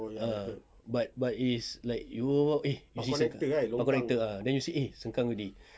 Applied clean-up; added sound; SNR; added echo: none; none; none; none.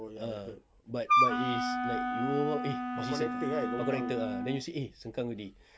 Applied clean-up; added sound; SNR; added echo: none; Wind instrument, woodwind instrument; -4 dB; none.